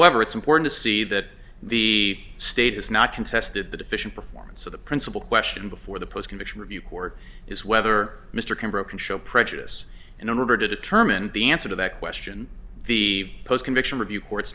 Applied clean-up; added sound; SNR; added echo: none; none; none; none.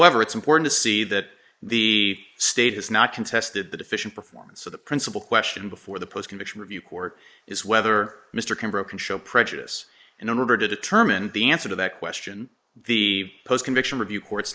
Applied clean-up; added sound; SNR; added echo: neural mask model Resemble Enhance denoiser.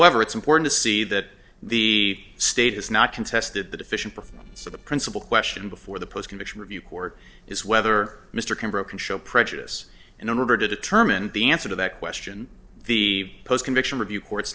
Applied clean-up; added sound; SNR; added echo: neural separator model SepFormer DNS4.